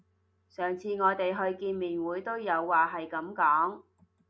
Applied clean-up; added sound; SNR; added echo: none; none; none; none.